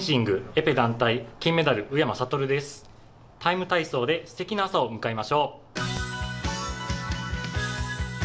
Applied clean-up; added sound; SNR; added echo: none; none; none; none.